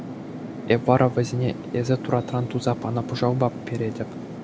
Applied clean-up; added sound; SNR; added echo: none; Fixed-wing aircraft, airplane; 10 dB; none.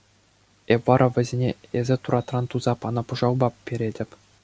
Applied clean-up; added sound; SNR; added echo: none; none; none; none.